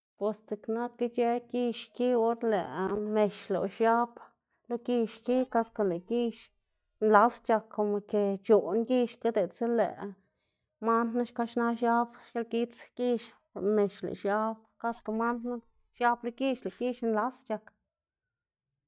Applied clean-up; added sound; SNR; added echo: neural mask model DeepFilterNet 3.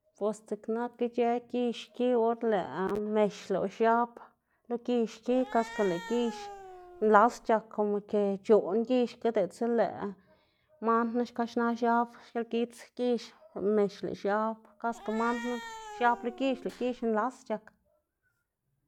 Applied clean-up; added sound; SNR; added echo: none; Cat; 15 dB; none.